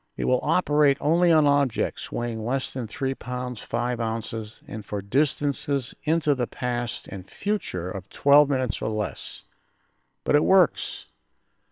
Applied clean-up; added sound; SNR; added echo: neural separator model SepFormer WHAM!.